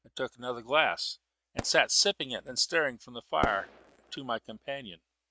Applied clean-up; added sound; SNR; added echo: neural mask model RNNoise.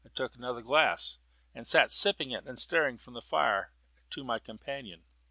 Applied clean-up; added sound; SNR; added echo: none; none; none; none.